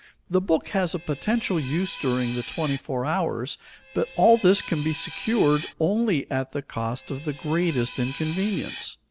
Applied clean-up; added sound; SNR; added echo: none; Screech; 12 dB; none.